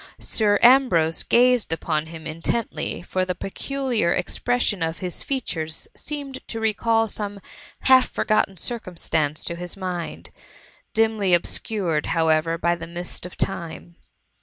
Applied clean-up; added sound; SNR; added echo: none; Tambourine; -3 dB; none.